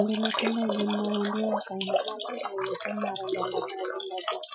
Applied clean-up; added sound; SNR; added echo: classical method Wiener filter.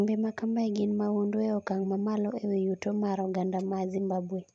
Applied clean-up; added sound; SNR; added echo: none; none; none; none.